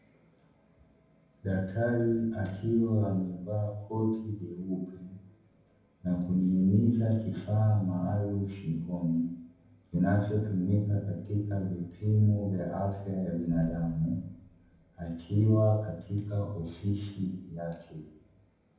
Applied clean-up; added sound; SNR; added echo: none; Boom; 19 dB; reverberation time 0.9 s.